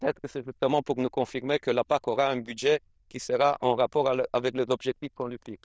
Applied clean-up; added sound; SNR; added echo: neural diffusion model UNIVERSE++.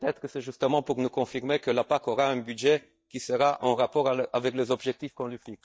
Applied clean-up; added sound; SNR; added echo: neural mask model DeepFilterNet 3.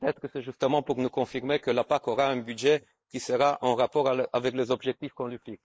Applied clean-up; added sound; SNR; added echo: neural mask model Resemble Enhance denoiser.